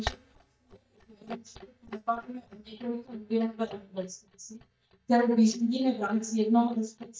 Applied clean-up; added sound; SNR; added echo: neural mask model DeepFilterNet 3.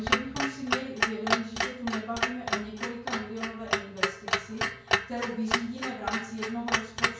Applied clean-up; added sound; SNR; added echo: none; Clock; -4 dB; reverberation time 0.5 s.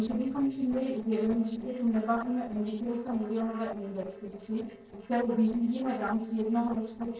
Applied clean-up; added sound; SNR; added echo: neural separator model SepFormer DNS4.